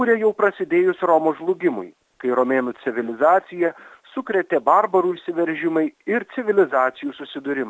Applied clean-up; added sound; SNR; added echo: none; none; none; none.